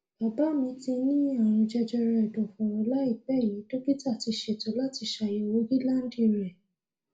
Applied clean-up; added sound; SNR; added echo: none; none; none; reverberation time 0.2 s.